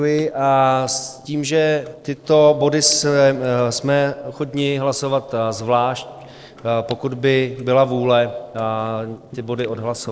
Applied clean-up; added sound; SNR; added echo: neural separator model SepFormer DNS4.